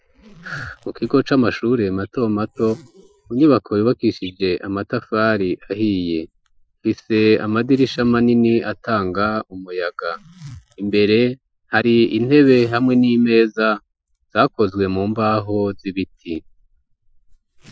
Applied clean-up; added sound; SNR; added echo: classical method Wiener filter.